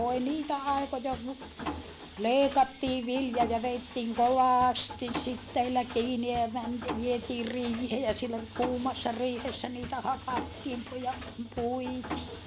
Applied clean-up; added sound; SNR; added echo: none; Mechanisms; 10 dB; none.